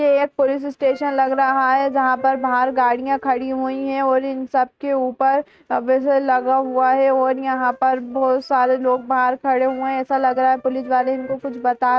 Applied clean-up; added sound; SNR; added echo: neural mask model RNNoise.